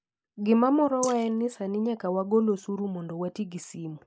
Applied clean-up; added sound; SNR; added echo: neural mask model Resemble Enhance denoiser.